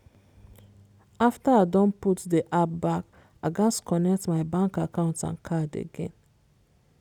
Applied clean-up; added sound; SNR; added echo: none; none; none; none.